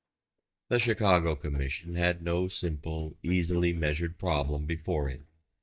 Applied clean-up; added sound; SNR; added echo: neural mask model DeepFilterNet 3.